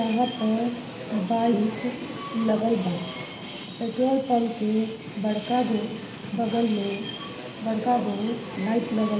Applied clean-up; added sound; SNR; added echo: none; Subway, metro, underground; 10 dB; reverberation time 0.9 s.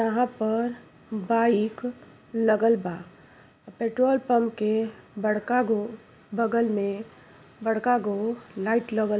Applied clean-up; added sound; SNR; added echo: none; none; none; none.